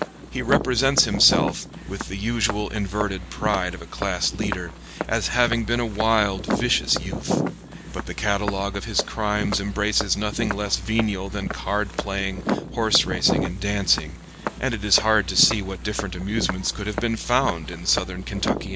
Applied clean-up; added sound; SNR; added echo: none; Walk, footsteps; 6 dB; none.